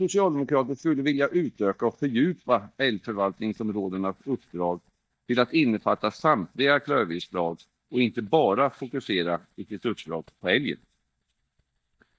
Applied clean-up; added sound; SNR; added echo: neural mask model DeepFilterNet 3.